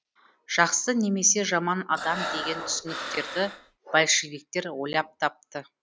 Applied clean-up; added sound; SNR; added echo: none; Breathing; 7 dB; none.